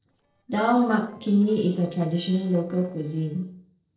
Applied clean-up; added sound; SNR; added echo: neural separator model SepFormer DNS4.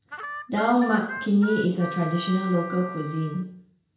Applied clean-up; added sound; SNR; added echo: none; Harmonica; 11 dB; reverberation time 0.5 s.